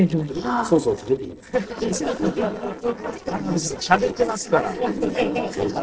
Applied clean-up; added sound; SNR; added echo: neural separator model SepFormer DNS4.